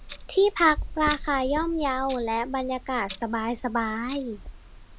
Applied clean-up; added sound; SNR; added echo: none; Clock; 11 dB; none.